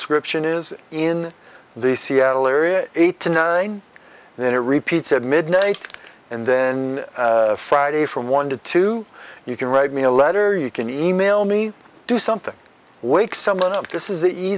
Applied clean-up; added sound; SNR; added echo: none; Crushing; 17 dB; none.